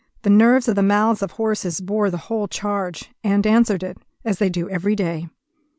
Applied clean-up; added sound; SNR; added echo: none; none; none; none.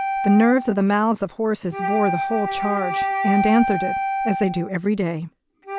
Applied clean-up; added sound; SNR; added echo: none; Wind instrument, woodwind instrument; 4 dB; none.